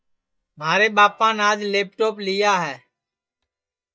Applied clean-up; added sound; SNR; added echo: neural mask model DeepFilterNet 3.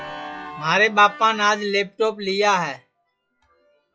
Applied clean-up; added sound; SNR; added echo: classical method log-MMSE.